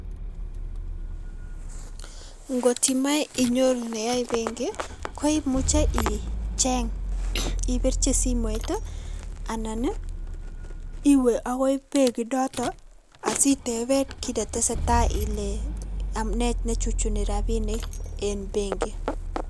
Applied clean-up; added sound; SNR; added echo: none; Rattle / Engine starting / Car; 3 dB; none.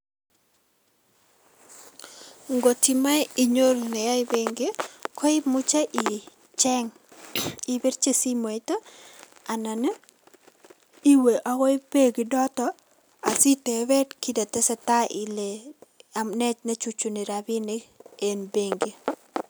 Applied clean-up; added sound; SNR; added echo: none; none; none; none.